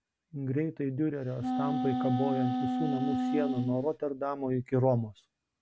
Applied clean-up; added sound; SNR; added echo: none; Wind instrument, woodwind instrument; -1 dB; none.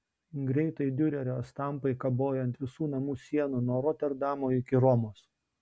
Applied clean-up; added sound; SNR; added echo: none; none; none; none.